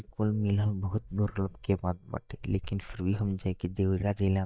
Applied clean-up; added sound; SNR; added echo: neural mask model DeepFilterNet 3.